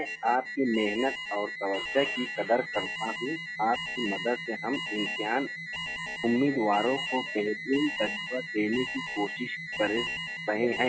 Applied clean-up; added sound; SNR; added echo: classical method log-MMSE.